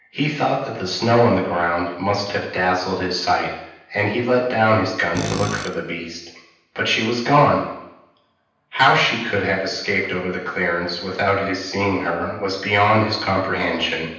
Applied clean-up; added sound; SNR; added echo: none; Tools; 9 dB; reverberation time 0.9 s.